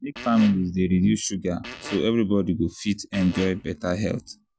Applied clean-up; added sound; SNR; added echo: none; Fart; 14 dB; none.